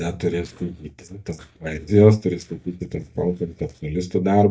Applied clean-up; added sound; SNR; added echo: neural mask model DeepFilterNet 3.